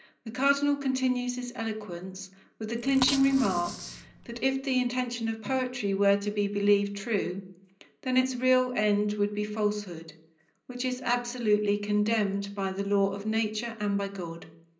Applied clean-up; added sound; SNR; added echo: none; Bicycle; 10 dB; reverberation time 0.5 s.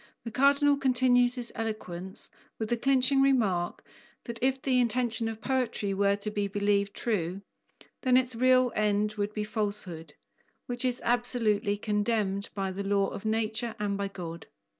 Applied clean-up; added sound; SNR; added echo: none; none; none; none.